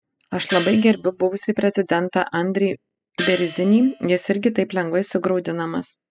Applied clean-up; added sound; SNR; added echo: classical method spectral subtraction.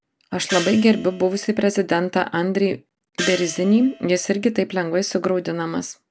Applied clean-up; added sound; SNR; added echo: none; Gong; 12 dB; none.